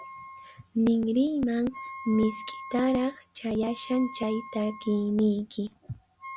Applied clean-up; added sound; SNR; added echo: none; Wind instrument, woodwind instrument; 16 dB; none.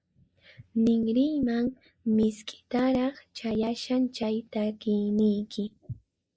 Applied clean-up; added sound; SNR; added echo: neural mask model Resemble Enhance denoiser.